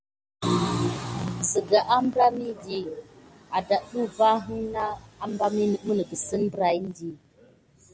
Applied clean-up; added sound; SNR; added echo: none; none; none; none.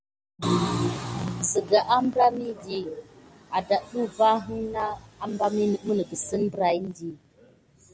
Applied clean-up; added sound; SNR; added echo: none; Brass instrument; 16 dB; none.